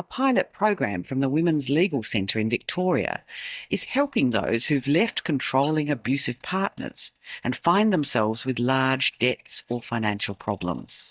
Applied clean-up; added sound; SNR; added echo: neural mask model DeepFilterNet 3.